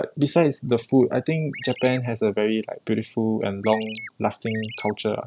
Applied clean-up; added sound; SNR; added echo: none; Chirp, tweet; 13 dB; none.